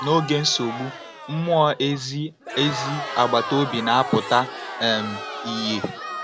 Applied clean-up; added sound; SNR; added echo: none; Crowd; 9 dB; none.